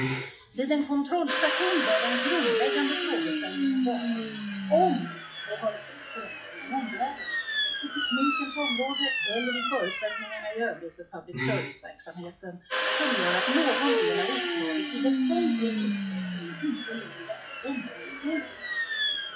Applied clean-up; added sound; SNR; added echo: classical method WPE with log-MMSE.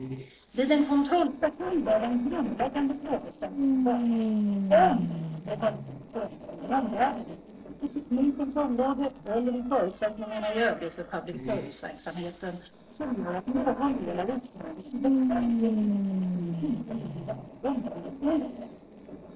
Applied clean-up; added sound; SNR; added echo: neural separator model SepFormer DNS4.